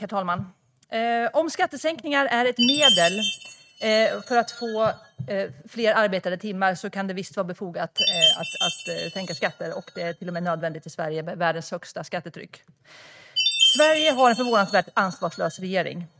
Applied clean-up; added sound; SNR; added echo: neural mask model RNNoise.